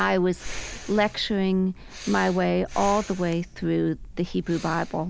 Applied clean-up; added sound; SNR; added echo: none; Breathing; 13 dB; none.